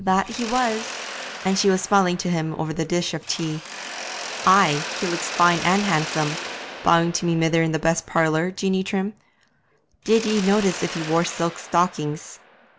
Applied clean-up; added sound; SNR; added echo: none; Mechanisms; 11 dB; none.